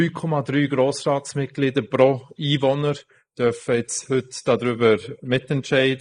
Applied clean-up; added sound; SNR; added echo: neural mask model Resemble Enhance denoiser.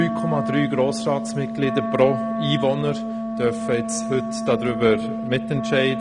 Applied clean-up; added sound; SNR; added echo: none; Wind instrument, woodwind instrument; 3 dB; none.